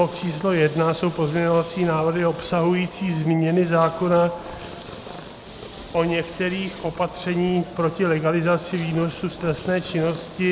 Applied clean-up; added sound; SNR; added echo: none; Purr; 19 dB; none.